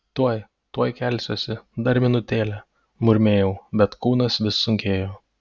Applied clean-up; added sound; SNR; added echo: none; none; none; none.